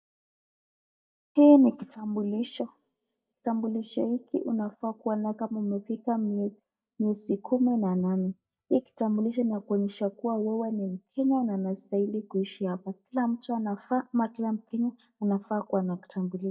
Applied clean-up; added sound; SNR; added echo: neural mask model DeepFilterNet 3.